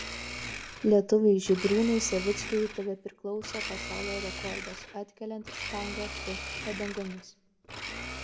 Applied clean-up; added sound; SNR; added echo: none; Domestic sounds, home sounds; 9 dB; reverberation time 0.4 s.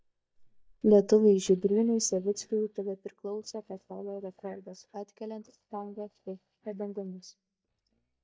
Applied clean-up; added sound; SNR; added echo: neural mask model DeepFilterNet 3.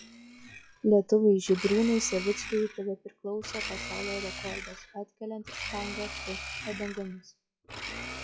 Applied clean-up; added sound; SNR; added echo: classical method WPE with log-MMSE.